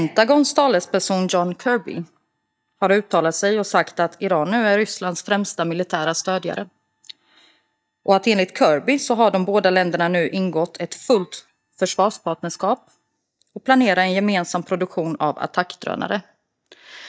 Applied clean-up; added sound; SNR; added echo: neural mask model DeepFilterNet 3.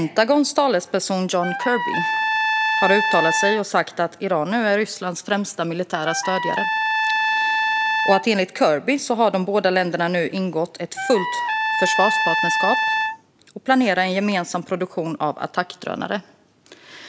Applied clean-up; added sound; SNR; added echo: none; Trumpet; 1 dB; none.